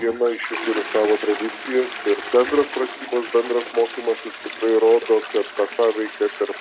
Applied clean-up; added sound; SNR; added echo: none; Toilet flush; 11 dB; none.